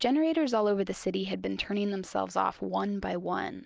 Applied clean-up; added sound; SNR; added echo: none; none; none; none.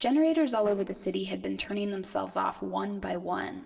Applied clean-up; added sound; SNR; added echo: neural separator model SepFormer DNS4.